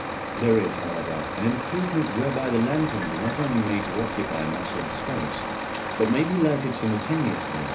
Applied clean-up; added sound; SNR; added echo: none; Truck; 4 dB; reverberation time 0.3 s.